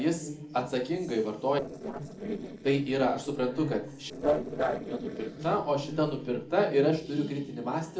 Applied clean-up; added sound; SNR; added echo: neural separator model SepFormer DNS4.